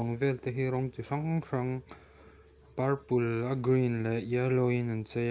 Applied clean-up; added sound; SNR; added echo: none; none; none; none.